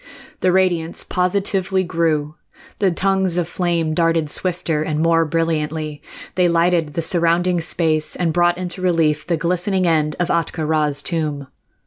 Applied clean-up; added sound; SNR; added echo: none; none; none; none.